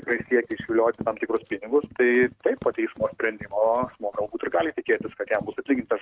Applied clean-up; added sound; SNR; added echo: neural mask model RNNoise.